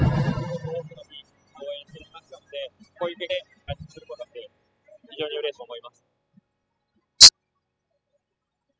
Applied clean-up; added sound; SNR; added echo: classical method spectral subtraction.